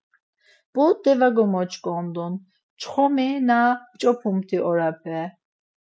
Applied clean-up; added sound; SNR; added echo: none; none; none; none.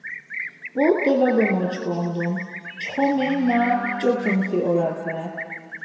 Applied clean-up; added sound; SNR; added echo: none; Livestock, farm animals, working animals; 10 dB; reverberation time 2.2 s.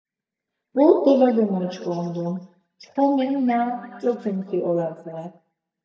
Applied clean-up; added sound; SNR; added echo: neural mask model DeepFilterNet 3.